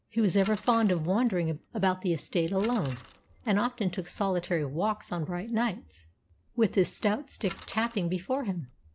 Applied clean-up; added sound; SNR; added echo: none; Bicycle; 19 dB; none.